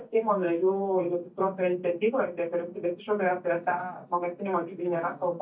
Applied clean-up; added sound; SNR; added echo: neural mask model DeepFilterNet 3.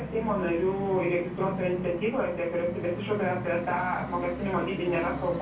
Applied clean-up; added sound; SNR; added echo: none; Musical instrument; 7 dB; reverberation time 0.3 s.